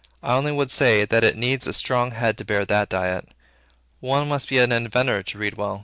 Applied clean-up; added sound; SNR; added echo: none; none; none; none.